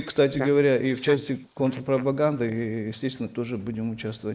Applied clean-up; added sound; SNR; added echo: neural mask model Resemble Enhance denoiser.